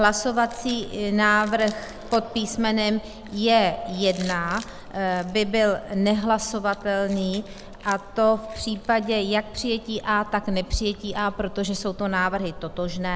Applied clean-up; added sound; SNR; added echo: none; Chewing, mastication; 15 dB; none.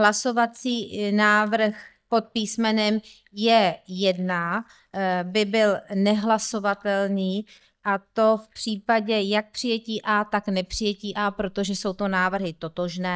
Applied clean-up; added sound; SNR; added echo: neural mask model DeepFilterNet 3.